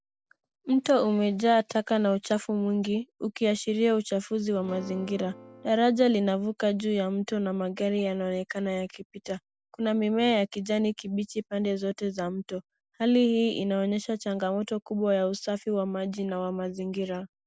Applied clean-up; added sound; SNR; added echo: none; Acoustic guitar / Strum; 19 dB; none.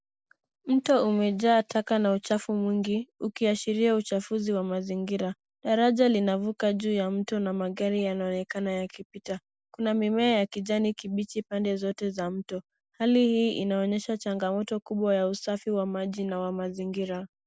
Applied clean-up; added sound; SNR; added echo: none; none; none; none.